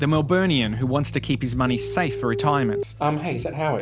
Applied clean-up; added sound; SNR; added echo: none; none; none; none.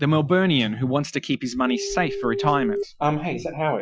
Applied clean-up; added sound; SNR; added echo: classical method Wiener filter.